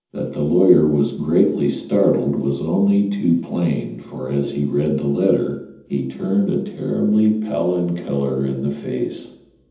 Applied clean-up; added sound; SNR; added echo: none; none; none; reverberation time 0.8 s.